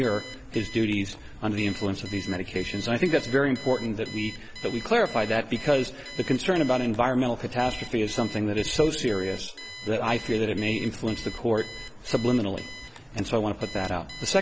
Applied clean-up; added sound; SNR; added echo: none; Alarm; 16 dB; none.